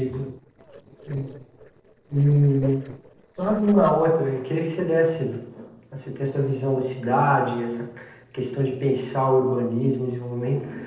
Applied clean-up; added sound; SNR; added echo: neural separator model SepFormer DNS4.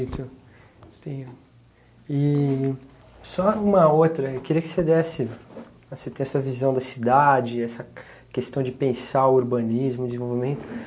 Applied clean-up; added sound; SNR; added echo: none; none; none; none.